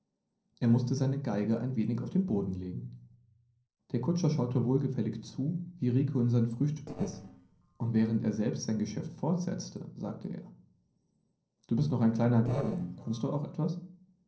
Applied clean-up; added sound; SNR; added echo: neural separator model SepFormer DNS4.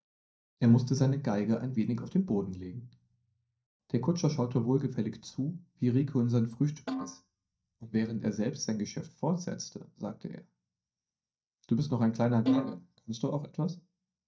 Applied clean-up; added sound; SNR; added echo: neural mask model DeepFilterNet 3.